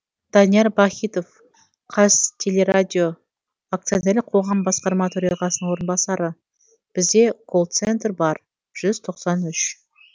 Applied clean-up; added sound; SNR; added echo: none; none; none; none.